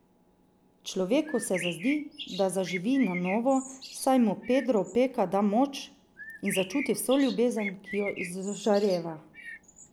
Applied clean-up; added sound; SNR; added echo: none; Bird; 13 dB; none.